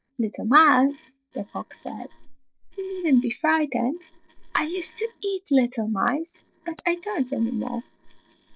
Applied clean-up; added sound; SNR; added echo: neural separator model SepFormer DNS4.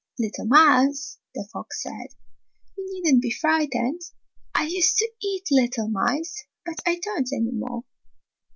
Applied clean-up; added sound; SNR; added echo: none; none; none; none.